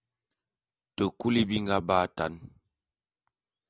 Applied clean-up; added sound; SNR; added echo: none; none; none; none.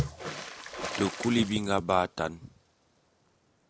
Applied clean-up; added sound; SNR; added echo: none; Water / Splash, splatter; 9 dB; none.